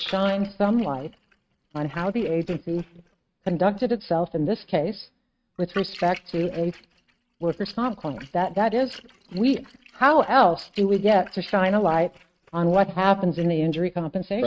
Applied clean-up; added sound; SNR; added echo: neural mask model RNNoise.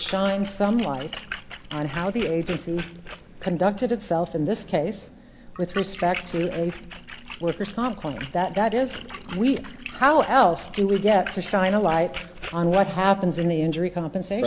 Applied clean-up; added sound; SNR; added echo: none; Splash, splatter; 15 dB; none.